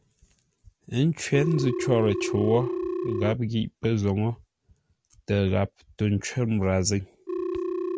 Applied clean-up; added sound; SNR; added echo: none; Telephone; 7 dB; none.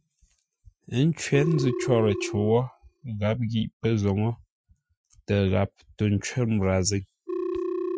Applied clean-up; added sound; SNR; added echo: classical method Wiener filter.